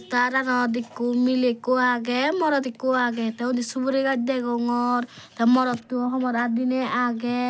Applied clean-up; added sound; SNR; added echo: none; none; none; none.